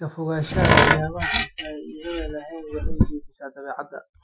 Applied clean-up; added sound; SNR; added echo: classical method Wiener filter.